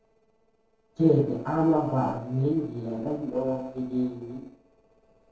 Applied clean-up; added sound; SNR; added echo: neural separator model SepFormer DNS4.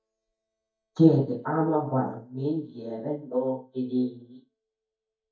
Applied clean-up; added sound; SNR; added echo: neural mask model DeepFilterNet 3.